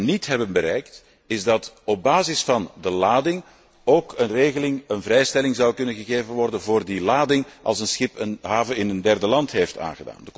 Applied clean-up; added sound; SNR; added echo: none; none; none; none.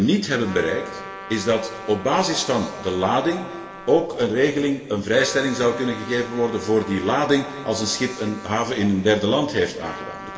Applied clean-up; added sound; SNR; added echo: none; Trumpet; 16 dB; reverberation time 1.9 s.